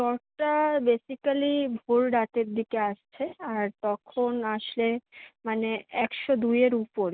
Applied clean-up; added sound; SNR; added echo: none; none; none; none.